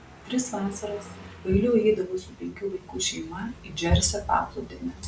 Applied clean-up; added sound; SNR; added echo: none; Car passing by; 19 dB; none.